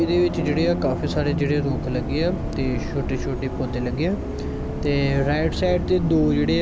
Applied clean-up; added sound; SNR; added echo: none; Bus; 3 dB; none.